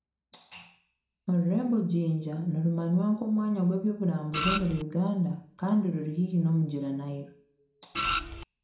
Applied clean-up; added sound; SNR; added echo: none; Printer; 2 dB; reverberation time 0.4 s.